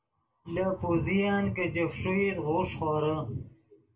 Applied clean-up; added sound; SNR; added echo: none; none; none; reverberation time 0.2 s.